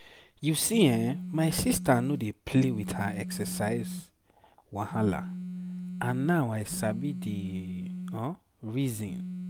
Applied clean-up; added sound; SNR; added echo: none; Telephone; 8 dB; none.